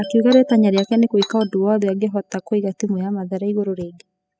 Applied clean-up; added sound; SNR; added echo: classical method spectral subtraction.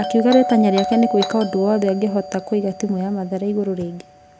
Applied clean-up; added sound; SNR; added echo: none; Doorbell; 9 dB; none.